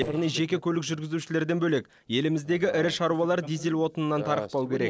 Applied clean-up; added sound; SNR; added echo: neural separator model SepFormer DNS4.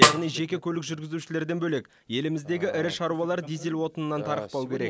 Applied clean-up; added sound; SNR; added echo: none; Snare drum; -4 dB; none.